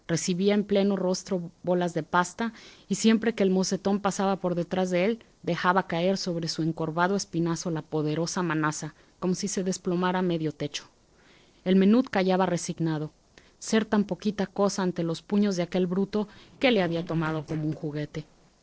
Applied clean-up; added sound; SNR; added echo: neural separator model SepFormer DNS4.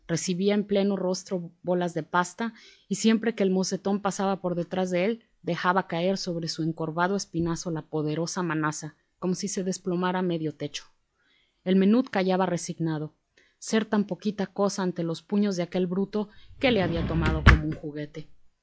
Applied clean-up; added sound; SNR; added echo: classical method log-MMSE.